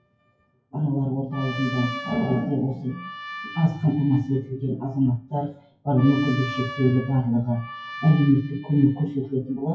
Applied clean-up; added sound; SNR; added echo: classical method WPE with log-MMSE.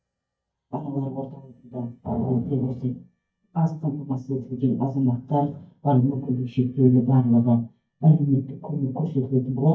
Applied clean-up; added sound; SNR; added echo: neural mask model DeepFilterNet 3.